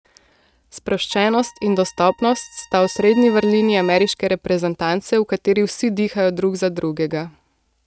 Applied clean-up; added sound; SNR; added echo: neural mask model RNNoise.